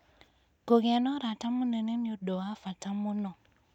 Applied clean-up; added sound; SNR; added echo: none; none; none; none.